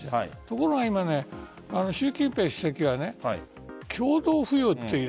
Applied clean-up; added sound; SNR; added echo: none; none; none; none.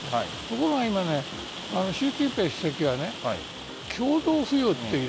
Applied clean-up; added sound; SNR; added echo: none; Rain; 11 dB; none.